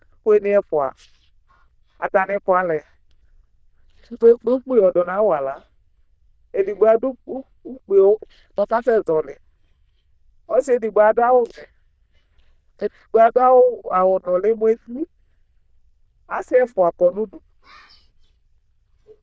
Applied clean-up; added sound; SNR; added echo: neural diffusion model UNIVERSE++.